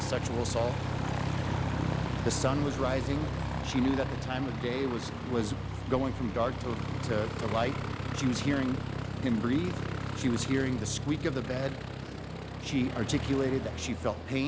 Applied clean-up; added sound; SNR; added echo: none; Aircraft; 2 dB; none.